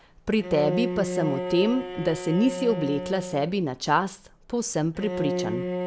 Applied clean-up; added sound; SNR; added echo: none; Bowed string instrument; 6 dB; none.